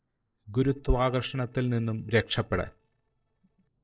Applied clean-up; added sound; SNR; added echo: neural separator model SepFormer DNS4.